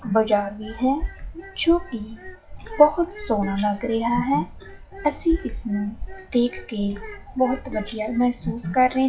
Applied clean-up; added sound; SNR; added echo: classical method WPE with log-MMSE.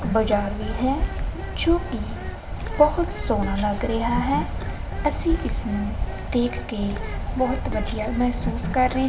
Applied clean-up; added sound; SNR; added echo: none; Bird; 2 dB; reverberation time 1.5 s.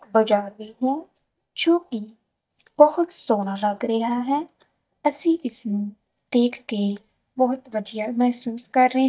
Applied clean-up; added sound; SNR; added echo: neural mask model DeepFilterNet 3.